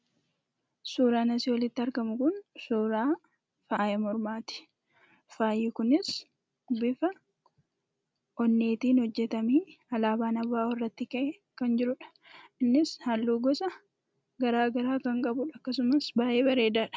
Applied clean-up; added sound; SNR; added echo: none; none; none; none.